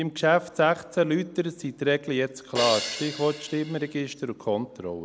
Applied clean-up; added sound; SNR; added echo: none; Crash cymbal; 8 dB; none.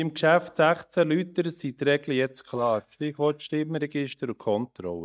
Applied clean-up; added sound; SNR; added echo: neural mask model DeepFilterNet 3.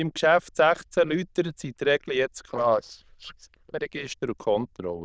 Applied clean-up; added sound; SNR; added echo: neural diffusion model UNIVERSE++.